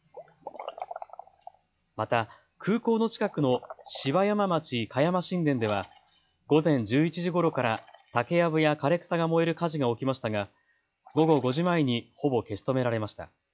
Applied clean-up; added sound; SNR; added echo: classical method log-MMSE.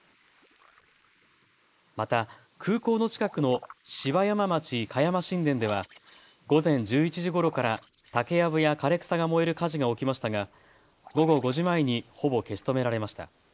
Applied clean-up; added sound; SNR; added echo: neural mask model Resemble Enhance denoiser.